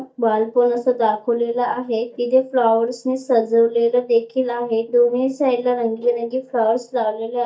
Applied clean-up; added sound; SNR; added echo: neural mask model DeepFilterNet 3.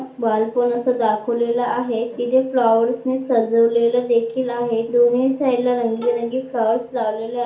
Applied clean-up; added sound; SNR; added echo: none; Bowed string instrument; 18 dB; reverberation time 0.4 s.